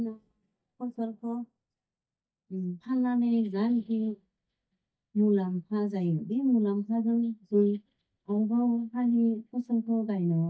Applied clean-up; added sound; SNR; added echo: neural mask model DeepFilterNet 3.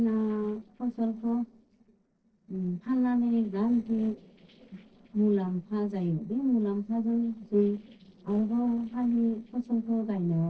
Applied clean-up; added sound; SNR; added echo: neural separator model SepFormer DNS4.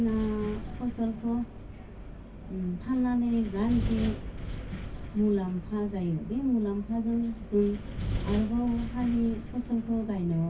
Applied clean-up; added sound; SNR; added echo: none; Wind; 8 dB; reverberation time 0.3 s.